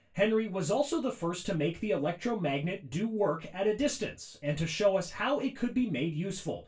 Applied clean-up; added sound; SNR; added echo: none; none; none; reverberation time 0.2 s.